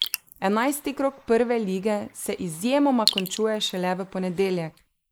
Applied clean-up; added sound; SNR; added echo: neural mask model Resemble Enhance denoiser.